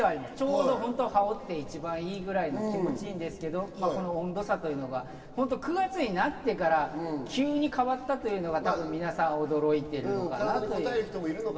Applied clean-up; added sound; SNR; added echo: none; none; none; reverberation time 2.5 s.